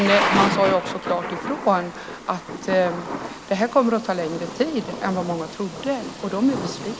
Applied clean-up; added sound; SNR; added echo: none; Thunder / Rain; 5 dB; none.